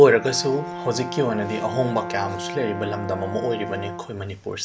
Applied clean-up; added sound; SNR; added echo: none; Brass instrument; 9 dB; none.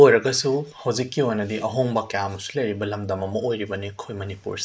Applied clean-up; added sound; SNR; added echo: neural mask model Resemble Enhance denoiser.